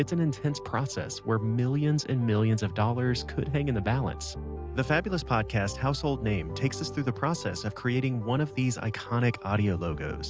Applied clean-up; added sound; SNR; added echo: none; none; none; none.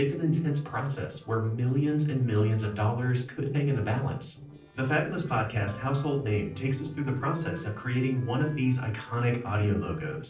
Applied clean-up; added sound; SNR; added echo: neural separator model SepFormer DNS4.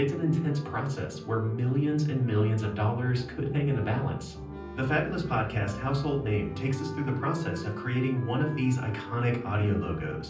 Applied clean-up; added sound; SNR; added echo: none; Wind instrument, woodwind instrument; 16 dB; reverberation time 0.6 s.